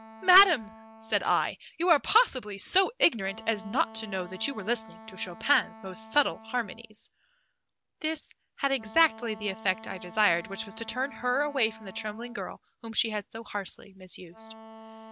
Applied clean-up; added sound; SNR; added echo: none; Wind instrument, woodwind instrument; 19 dB; none.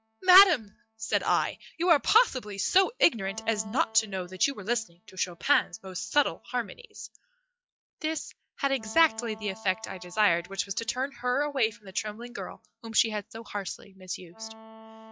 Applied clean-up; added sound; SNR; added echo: classical method log-MMSE.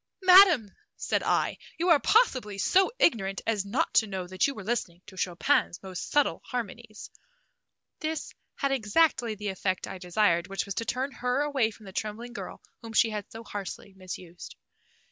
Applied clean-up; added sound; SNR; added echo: none; none; none; none.